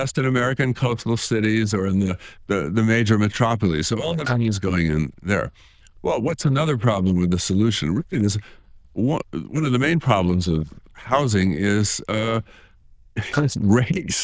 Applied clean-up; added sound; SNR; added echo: neural diffusion model UNIVERSE++.